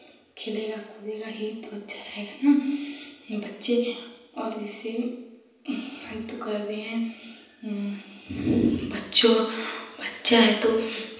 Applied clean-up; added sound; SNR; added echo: none; none; none; reverberation time 0.9 s.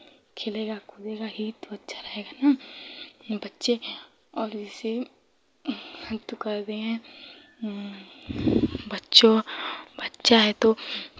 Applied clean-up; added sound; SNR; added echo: none; none; none; none.